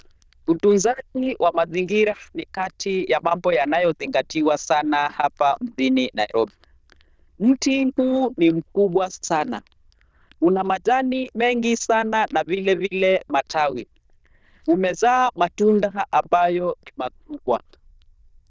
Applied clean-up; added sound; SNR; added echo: neural diffusion model UNIVERSE++.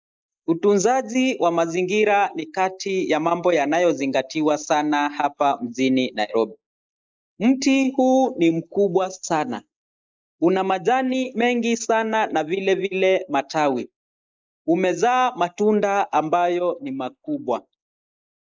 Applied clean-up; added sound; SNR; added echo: neural mask model Resemble Enhance denoiser.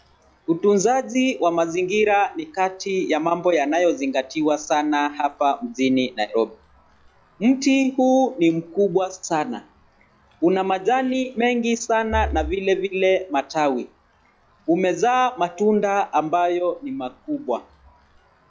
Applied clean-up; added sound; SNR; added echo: classical method log-MMSE.